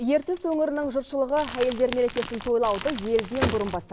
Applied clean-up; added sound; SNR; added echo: none; Crumpling, crinkling / Crackle + Crumpling, crinkling; 10 dB; none.